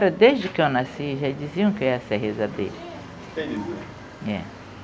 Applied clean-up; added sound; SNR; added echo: none; none; none; none.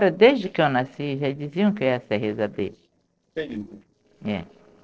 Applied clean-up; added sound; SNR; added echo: neural separator model SepFormer DNS4.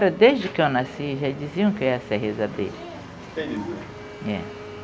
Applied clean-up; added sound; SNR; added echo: none; Bowed string instrument; 20 dB; none.